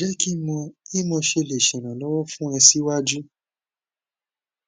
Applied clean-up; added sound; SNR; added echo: none; none; none; none.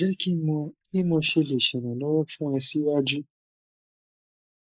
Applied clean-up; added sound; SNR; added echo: neural mask model Resemble Enhance denoiser.